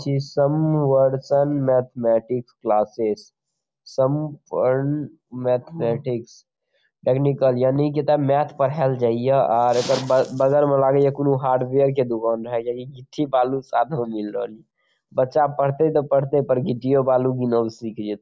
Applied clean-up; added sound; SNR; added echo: none; none; none; none.